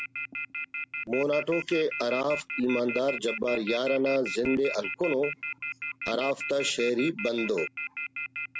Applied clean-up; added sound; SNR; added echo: none; Telephone; 7 dB; none.